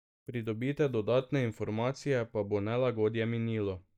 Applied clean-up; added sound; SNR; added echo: neural mask model DeepFilterNet 3.